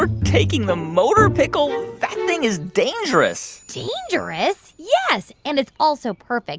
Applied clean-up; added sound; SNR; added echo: none; none; none; none.